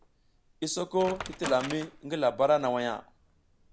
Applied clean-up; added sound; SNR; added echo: none; Wood; 14 dB; none.